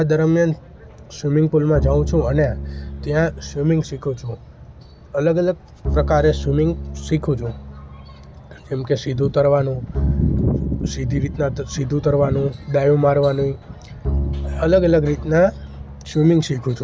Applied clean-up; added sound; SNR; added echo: none; Bowed string instrument; 9 dB; none.